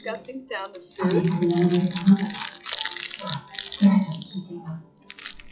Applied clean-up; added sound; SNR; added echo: classical method WPE with log-MMSE.